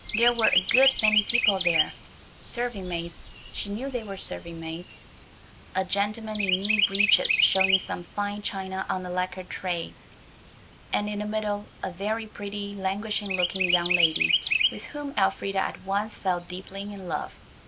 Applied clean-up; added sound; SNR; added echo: none; Chirp, tweet; 0 dB; none.